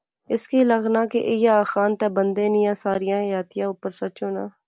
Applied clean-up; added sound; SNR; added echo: none; none; none; none.